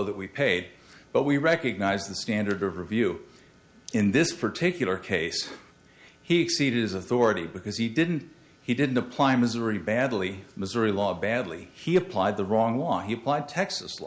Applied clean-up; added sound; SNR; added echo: none; none; none; none.